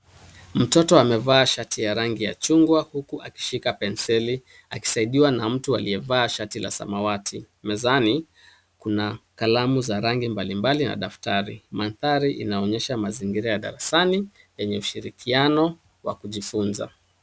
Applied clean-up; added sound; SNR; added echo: none; none; none; none.